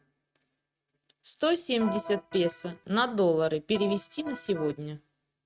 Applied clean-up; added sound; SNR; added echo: neural mask model RNNoise.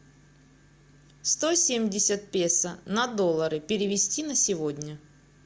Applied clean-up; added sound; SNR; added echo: none; none; none; none.